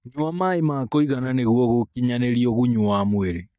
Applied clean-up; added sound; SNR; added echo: neural mask model DeepFilterNet 3.